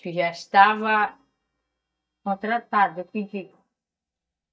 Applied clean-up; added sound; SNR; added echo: neural mask model DeepFilterNet 3.